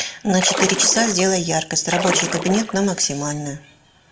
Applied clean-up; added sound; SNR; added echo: none; Splash, splatter; 6 dB; reverberation time 0.3 s.